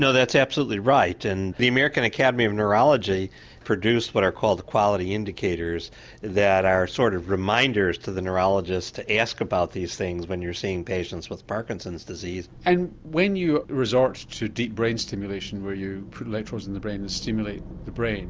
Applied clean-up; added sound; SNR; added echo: none; none; none; none.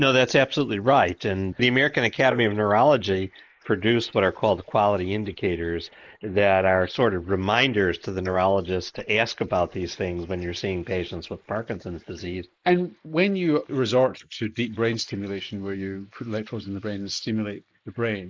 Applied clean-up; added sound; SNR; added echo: neural mask model Resemble Enhance denoiser.